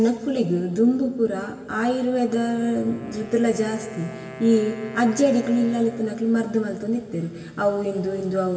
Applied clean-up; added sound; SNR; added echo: none; Wind instrument, woodwind instrument; 20 dB; reverberation time 1.8 s.